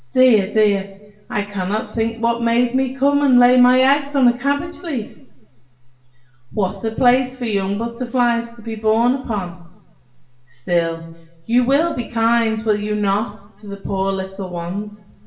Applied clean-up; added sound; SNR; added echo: none; none; none; reverberation time 0.8 s.